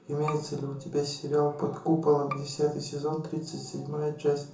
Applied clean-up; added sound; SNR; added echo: none; Bowed string instrument; 17 dB; reverberation time 0.6 s.